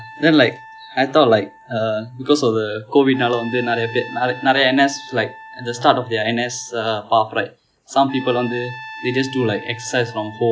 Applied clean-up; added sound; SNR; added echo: none; Trumpet; 18 dB; none.